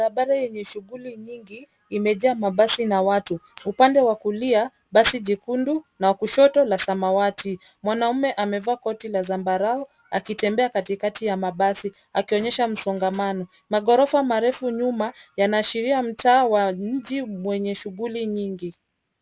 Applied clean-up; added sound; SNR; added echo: none; none; none; none.